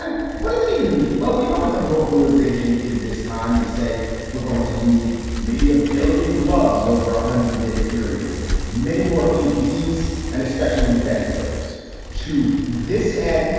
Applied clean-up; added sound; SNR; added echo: none; Bicycle; 7 dB; reverberation time 1.9 s.